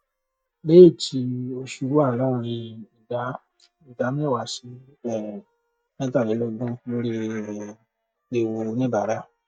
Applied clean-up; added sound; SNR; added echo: neural mask model DeepFilterNet 3.